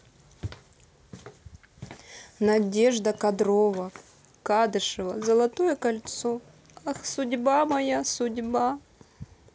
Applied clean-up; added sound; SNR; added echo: none; none; none; none.